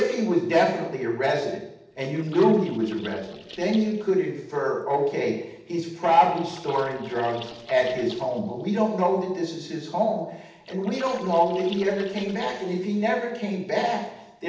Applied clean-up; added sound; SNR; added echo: neural separator model SepFormer DNS4.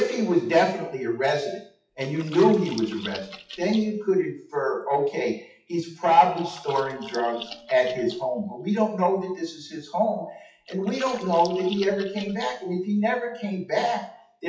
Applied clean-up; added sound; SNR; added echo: classical method WPE with log-MMSE.